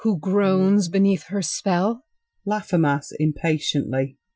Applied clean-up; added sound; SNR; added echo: classical method Wiener filter.